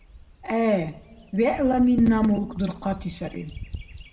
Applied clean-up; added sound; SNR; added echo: none; Bird vocalization, bird call, bird song; 16 dB; reverberation time 0.6 s.